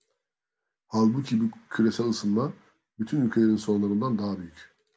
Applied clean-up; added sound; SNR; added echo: none; none; none; none.